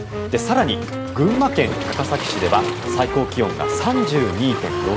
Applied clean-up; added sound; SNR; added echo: none; Wind instrument, woodwind instrument + Waves, surf; 5 dB; none.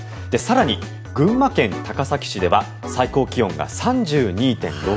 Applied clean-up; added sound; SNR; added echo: none; none; none; none.